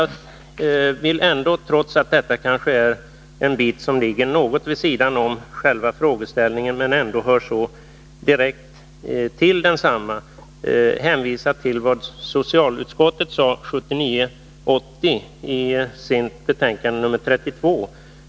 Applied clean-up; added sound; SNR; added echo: none; none; none; none.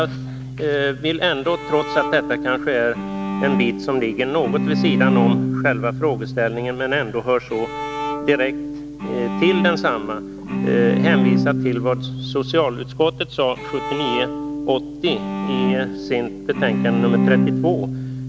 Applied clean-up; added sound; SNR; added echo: none; Bowed string instrument; 1 dB; none.